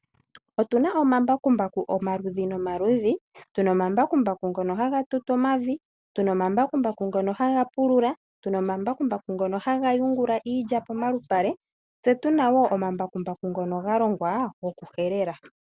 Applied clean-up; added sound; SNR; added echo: none; none; none; none.